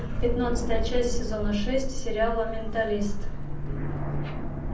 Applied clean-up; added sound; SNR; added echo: none; Aircraft; -2 dB; reverberation time 0.6 s.